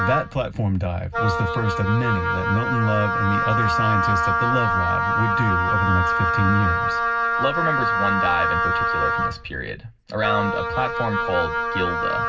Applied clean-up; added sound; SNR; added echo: none; Wind instrument, woodwind instrument; -2 dB; reverberation time 0.4 s.